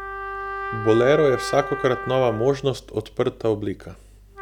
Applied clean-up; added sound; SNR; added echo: none; Trumpet; 10 dB; none.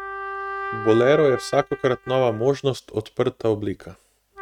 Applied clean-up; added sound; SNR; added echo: neural mask model RNNoise.